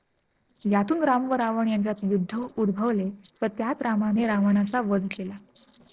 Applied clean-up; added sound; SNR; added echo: neural separator model SepFormer DNS4.